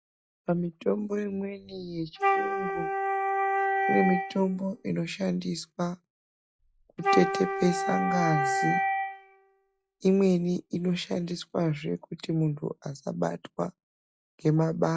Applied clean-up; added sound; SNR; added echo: classical method log-MMSE.